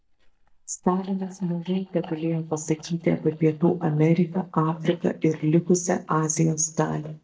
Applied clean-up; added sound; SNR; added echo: neural mask model DeepFilterNet 3.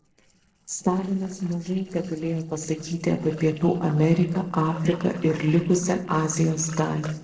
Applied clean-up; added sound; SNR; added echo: neural separator model SepFormer DNS4.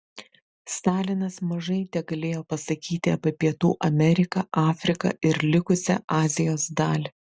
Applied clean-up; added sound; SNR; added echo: none; none; none; none.